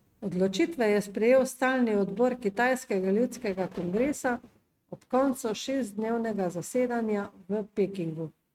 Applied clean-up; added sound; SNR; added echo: neural mask model RNNoise.